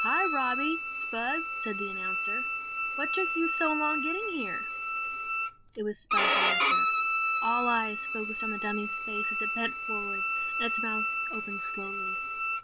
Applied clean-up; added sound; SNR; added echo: none; Bowed string instrument; -5 dB; none.